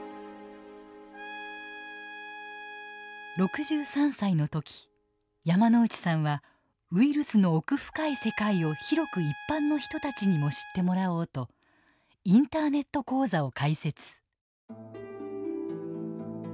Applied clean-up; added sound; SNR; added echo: none; Trumpet; 15 dB; none.